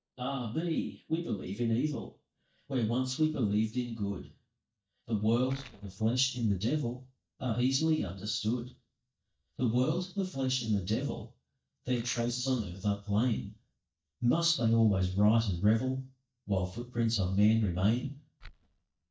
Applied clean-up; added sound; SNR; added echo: neural mask model DeepFilterNet 3.